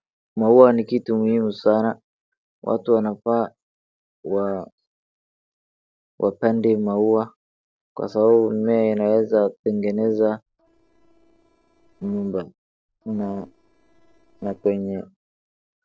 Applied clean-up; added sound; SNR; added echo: neural separator model SepFormer DNS4.